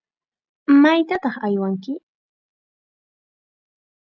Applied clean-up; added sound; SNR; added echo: none; none; none; none.